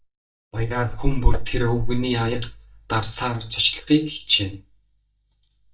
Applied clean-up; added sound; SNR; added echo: neural mask model DeepFilterNet 3.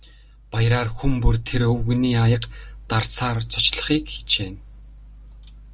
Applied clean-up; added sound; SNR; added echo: none; none; none; none.